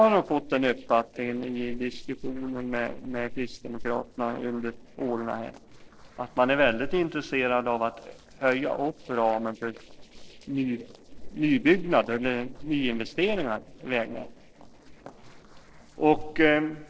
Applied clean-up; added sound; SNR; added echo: neural separator model SepFormer DNS4.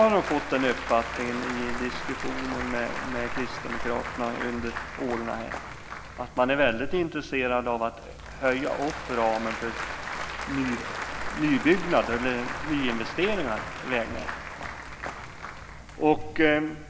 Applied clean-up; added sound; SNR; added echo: none; Applause / Crowd; 6 dB; none.